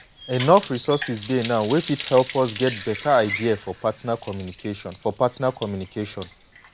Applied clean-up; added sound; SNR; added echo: none; Water tap, faucet; 14 dB; none.